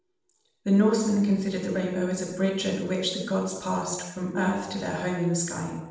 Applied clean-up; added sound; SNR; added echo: none; none; none; reverberation time 0.7 s.